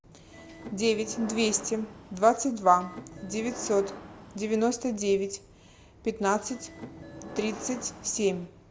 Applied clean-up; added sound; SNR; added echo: none; Subway, metro, underground / Sliding door; 14 dB; none.